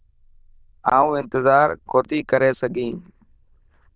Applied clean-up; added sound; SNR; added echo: neural diffusion model UNIVERSE++.